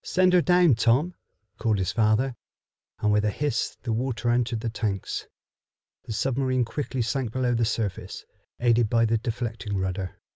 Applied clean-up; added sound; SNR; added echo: none; none; none; none.